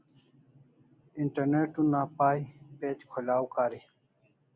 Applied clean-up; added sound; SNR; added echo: none; none; none; none.